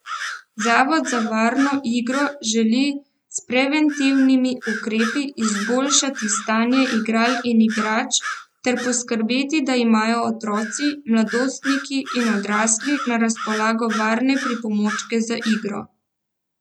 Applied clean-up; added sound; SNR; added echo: none; Bird vocalization, bird call, bird song; 12 dB; none.